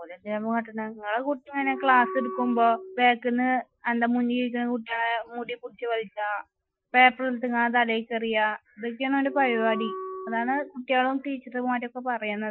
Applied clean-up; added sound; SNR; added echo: classical method Wiener filter.